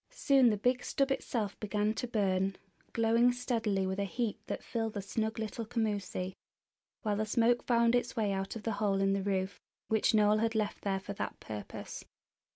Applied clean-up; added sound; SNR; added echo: none; none; none; none.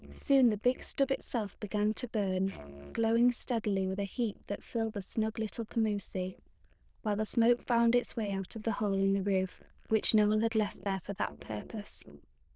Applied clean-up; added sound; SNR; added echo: neural diffusion model UNIVERSE++.